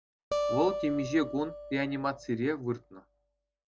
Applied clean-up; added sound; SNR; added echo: none; Acoustic guitar; 5 dB; none.